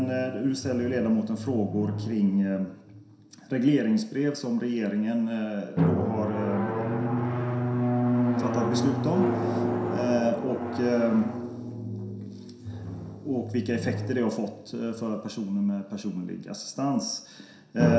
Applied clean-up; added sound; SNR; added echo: none; Drum; 2 dB; reverberation time 0.7 s.